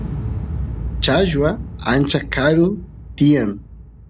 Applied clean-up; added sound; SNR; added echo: none; Explosion; 8 dB; none.